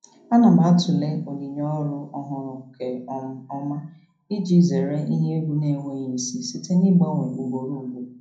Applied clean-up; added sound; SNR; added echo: none; none; none; reverberation time 0.6 s.